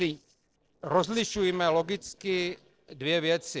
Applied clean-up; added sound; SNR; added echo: neural separator model SepFormer DNS4.